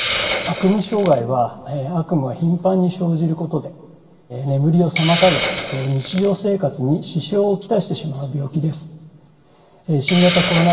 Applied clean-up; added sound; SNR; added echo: none; Hiss; 8 dB; reverberation time 1.6 s.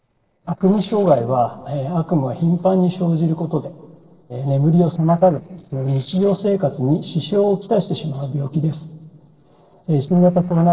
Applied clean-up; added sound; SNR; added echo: neural separator model SepFormer DNS4.